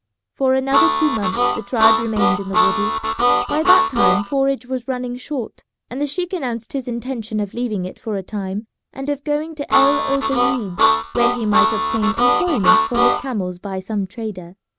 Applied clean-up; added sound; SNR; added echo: none; Harmonica; -4 dB; none.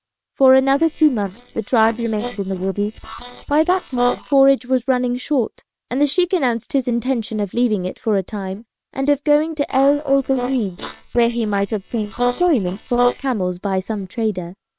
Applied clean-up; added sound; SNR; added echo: neural separator model SepFormer WHAM!.